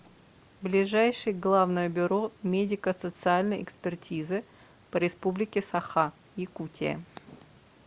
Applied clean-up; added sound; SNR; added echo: none; none; none; none.